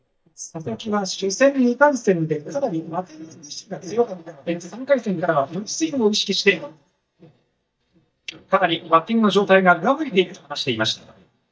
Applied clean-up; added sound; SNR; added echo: neural mask model DeepFilterNet 3.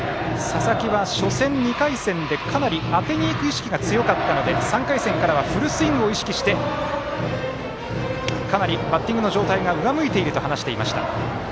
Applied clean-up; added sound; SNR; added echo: none; none; none; none.